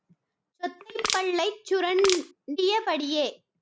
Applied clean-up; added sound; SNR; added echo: none; Crushing; 4 dB; none.